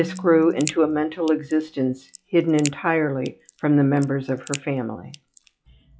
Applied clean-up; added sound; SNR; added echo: classical method log-MMSE.